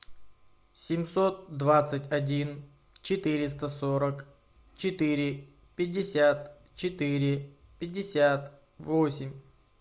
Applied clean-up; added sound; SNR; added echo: none; none; none; none.